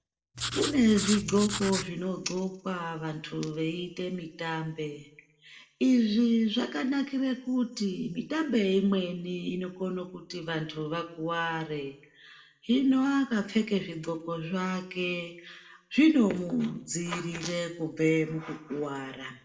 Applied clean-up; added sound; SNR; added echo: none; Writing; 5 dB; reverberation time 0.5 s.